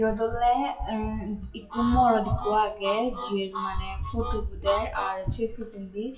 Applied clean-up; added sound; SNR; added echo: classical method WPE with log-MMSE.